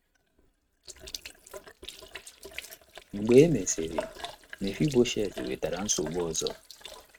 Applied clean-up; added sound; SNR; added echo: neural mask model RNNoise.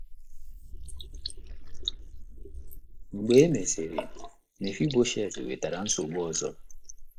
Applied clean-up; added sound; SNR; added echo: neural mask model Resemble Enhance denoiser.